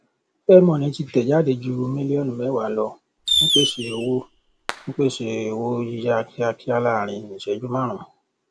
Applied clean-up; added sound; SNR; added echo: none; Fireworks; 2 dB; none.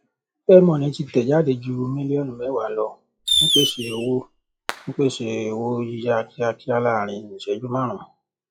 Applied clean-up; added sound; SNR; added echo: classical method log-MMSE.